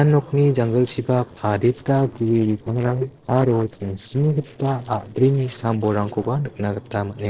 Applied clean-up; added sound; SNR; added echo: neural separator model SepFormer DNS4.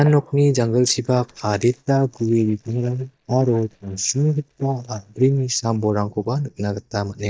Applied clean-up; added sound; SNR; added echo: neural mask model DeepFilterNet 3.